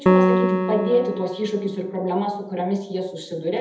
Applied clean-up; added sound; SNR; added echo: none; Piano; -1 dB; reverberation time 0.7 s.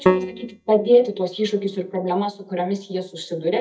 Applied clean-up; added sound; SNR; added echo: neural mask model DeepFilterNet 3.